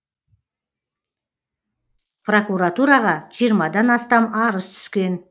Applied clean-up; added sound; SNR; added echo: neural mask model Resemble Enhance denoiser.